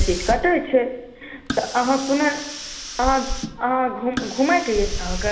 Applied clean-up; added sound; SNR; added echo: none; Hiss; 7 dB; reverberation time 1.1 s.